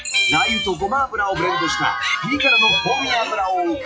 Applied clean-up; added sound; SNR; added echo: classical method log-MMSE.